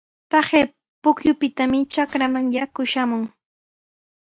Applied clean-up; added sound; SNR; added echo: neural mask model DeepFilterNet 3.